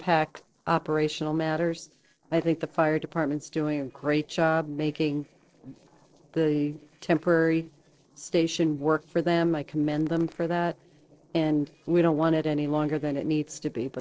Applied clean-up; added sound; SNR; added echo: neural separator model SepFormer DNS4.